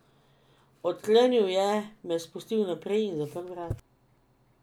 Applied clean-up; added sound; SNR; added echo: none; none; none; none.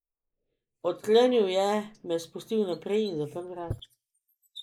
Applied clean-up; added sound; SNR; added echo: neural mask model Resemble Enhance denoiser.